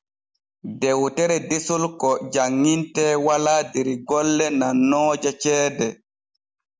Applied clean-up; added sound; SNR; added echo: none; none; none; none.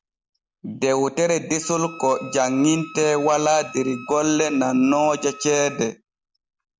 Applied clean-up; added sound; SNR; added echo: none; Wind instrument, woodwind instrument; 20 dB; none.